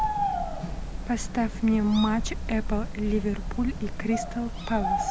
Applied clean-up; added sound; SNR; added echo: none; Bird; 2 dB; none.